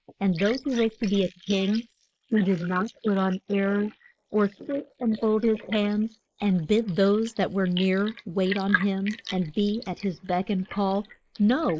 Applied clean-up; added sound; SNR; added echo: neural mask model Resemble Enhance denoiser.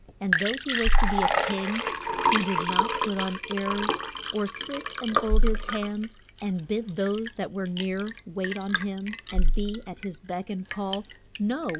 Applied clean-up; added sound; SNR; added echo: none; Liquid; -4 dB; none.